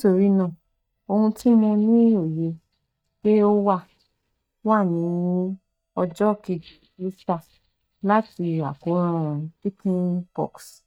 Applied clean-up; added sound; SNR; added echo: neural mask model DeepFilterNet 3.